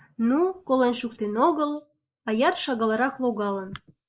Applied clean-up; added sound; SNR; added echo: neural mask model Resemble Enhance denoiser.